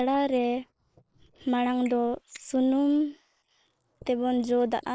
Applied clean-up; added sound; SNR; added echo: neural mask model Resemble Enhance denoiser.